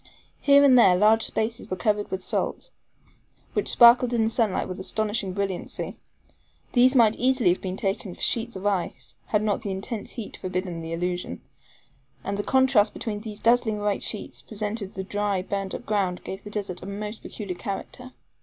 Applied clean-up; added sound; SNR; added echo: none; none; none; none.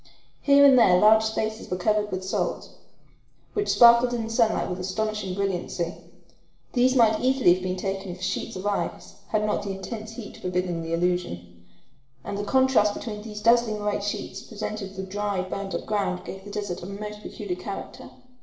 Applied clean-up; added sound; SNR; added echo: neural separator model SepFormer DNS4.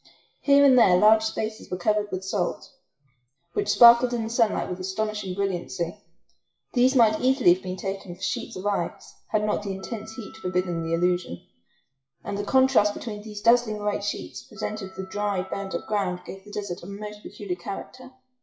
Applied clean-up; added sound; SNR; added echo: classical method WPE with log-MMSE.